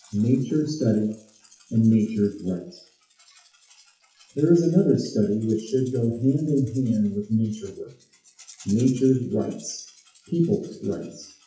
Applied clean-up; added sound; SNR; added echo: classical method WPE with log-MMSE.